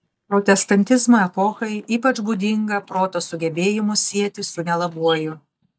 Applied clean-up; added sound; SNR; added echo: neural mask model DeepFilterNet 3.